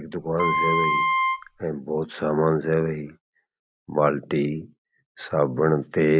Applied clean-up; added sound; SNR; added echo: none; Wind instrument, woodwind instrument; -1 dB; none.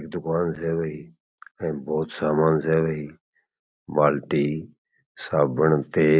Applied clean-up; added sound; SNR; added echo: none; none; none; none.